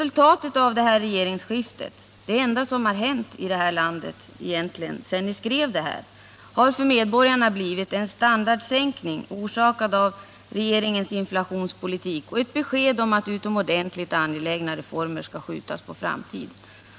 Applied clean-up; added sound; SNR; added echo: none; none; none; none.